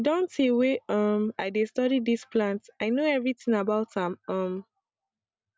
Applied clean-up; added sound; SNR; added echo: none; none; none; none.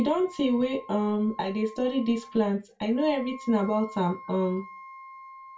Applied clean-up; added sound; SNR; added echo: none; Wind instrument, woodwind instrument; 18 dB; reverberation time 0.2 s.